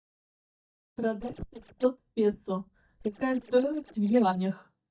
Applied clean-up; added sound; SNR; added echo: neural mask model DeepFilterNet 3.